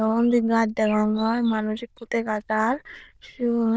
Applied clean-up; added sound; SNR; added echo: neural diffusion model UNIVERSE++.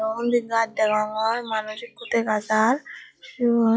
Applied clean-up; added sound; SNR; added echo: classical method log-MMSE.